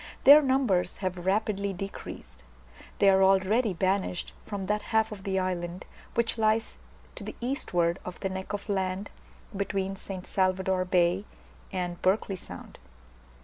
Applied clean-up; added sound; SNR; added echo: none; none; none; none.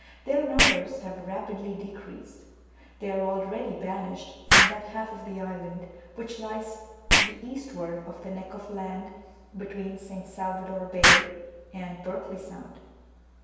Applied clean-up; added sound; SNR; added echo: none; Explosion; -4 dB; reverberation time 1.2 s.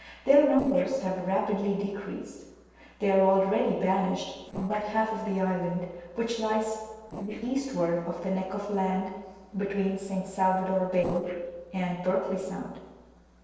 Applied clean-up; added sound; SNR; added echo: neural separator model SepFormer DNS4.